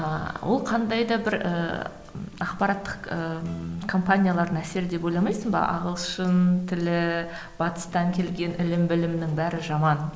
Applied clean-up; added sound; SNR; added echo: none; none; none; none.